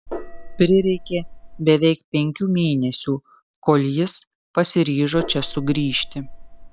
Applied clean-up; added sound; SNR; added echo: none; Gong; 11 dB; none.